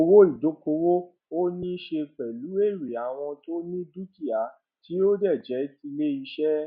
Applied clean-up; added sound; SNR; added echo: none; none; none; none.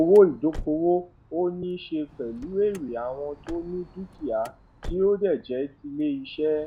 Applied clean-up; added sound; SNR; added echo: none; Car; 18 dB; none.